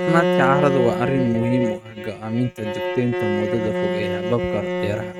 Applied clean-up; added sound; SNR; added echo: neural mask model RNNoise.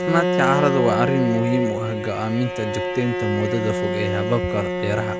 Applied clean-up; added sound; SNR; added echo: none; Bowed string instrument; 1 dB; none.